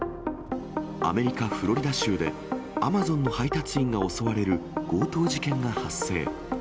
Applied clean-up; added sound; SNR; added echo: none; Engine; 19 dB; none.